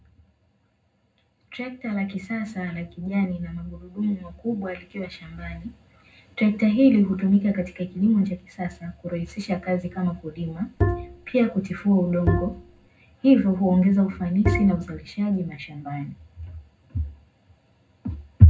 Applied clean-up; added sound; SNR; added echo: none; Bowed string instrument; 1 dB; reverberation time 0.3 s.